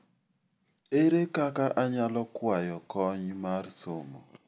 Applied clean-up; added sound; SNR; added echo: none; none; none; none.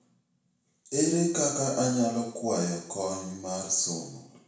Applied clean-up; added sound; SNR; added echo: none; none; none; reverberation time 0.7 s.